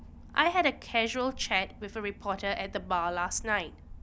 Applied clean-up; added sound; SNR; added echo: none; Engine / Boat, Water vehicle; 16 dB; none.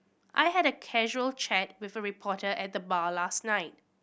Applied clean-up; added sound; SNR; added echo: none; none; none; none.